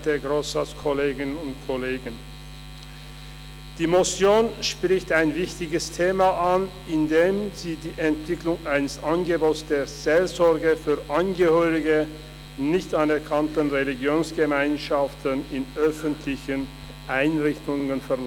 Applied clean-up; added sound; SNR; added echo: none; none; none; none.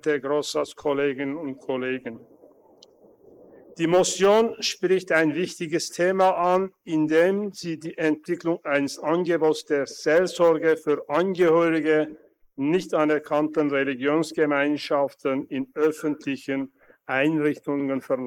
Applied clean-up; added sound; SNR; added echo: neural mask model Resemble Enhance denoiser.